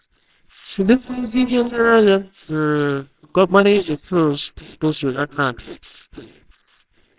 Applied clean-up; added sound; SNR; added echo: neural separator model SepFormer WHAMR!.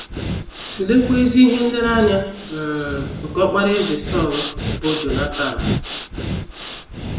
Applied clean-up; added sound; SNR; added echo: none; Breathing; 7 dB; reverberation time 0.9 s.